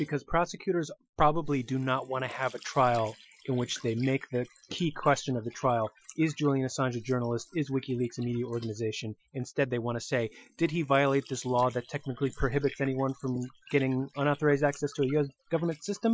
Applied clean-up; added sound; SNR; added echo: classical method Wiener filter.